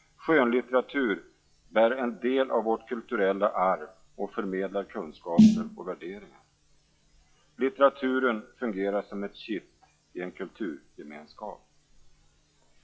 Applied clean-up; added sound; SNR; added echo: classical method log-MMSE.